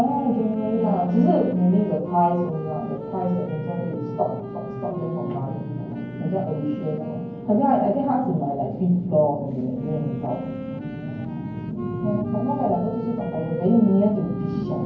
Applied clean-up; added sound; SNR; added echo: none; Wind instrument, woodwind instrument; 13 dB; reverberation time 0.9 s.